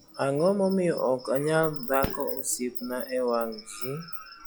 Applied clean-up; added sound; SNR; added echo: classical method log-MMSE.